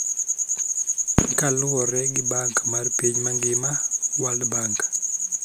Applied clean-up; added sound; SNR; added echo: none; Fireworks; 9 dB; none.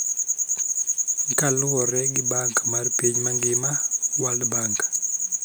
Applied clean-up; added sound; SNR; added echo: none; none; none; none.